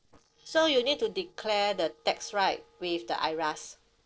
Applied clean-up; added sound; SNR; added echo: neural separator model SepFormer DNS4.